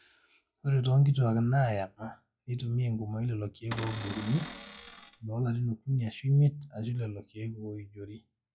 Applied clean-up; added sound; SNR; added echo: classical method log-MMSE.